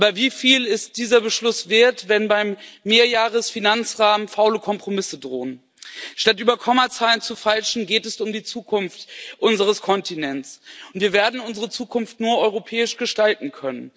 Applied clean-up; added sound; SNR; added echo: none; none; none; none.